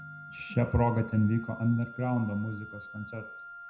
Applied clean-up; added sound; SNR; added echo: none; Wind instrument, woodwind instrument; 15 dB; reverberation time 0.5 s.